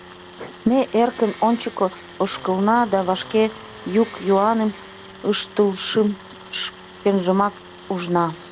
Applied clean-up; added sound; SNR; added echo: none; Tools + Domestic sounds, home sounds; 16 dB; none.